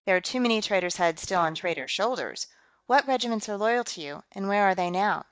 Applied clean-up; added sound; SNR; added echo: neural mask model DeepFilterNet 3.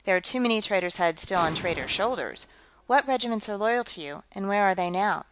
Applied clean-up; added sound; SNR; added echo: none; Explosion; 14 dB; none.